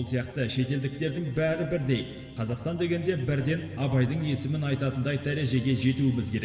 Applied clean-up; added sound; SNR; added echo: none; none; none; reverberation time 2.1 s.